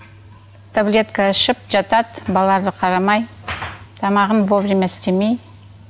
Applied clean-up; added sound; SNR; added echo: none; none; none; none.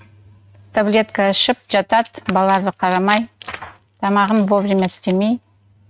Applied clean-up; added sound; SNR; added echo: neural mask model RNNoise.